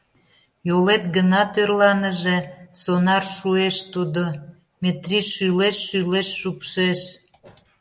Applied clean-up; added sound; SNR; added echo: none; none; none; none.